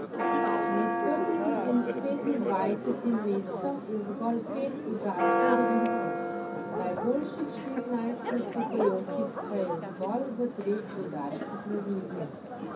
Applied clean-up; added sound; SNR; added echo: none; Church bell; -1 dB; reverberation time 0.4 s.